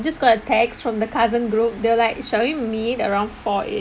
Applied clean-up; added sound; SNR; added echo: none; none; none; none.